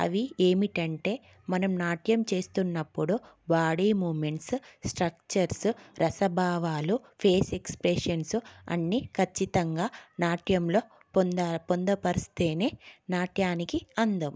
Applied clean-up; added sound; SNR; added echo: none; none; none; none.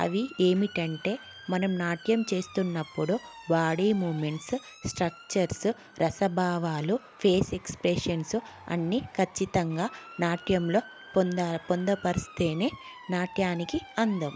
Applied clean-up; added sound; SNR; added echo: none; Motor vehicle (road) / Siren; 20 dB; none.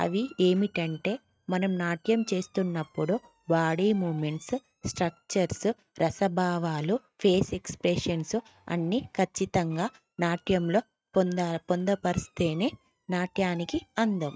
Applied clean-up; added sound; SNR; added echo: neural mask model RNNoise.